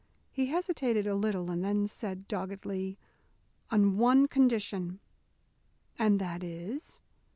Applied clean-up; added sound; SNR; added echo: none; none; none; none.